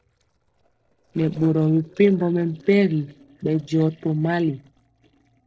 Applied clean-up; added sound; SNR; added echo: neural separator model SepFormer DNS4.